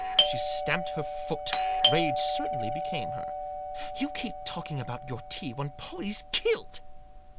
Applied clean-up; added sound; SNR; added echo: none; Doorbell; -2 dB; none.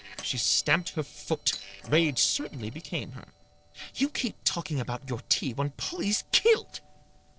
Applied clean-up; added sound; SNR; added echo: neural separator model SepFormer DNS4.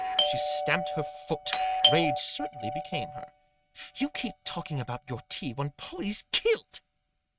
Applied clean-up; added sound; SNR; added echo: neural mask model RNNoise.